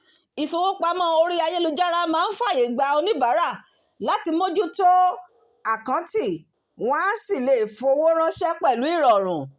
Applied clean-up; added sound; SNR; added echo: none; none; none; none.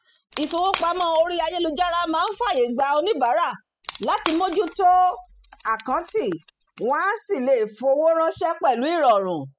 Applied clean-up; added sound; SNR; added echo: classical method spectral subtraction.